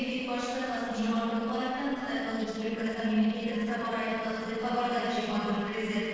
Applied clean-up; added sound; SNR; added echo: neural separator model SepFormer DNS4.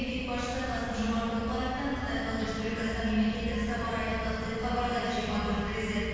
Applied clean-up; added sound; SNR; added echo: none; Boat, Water vehicle; 12 dB; reverberation time 2.2 s.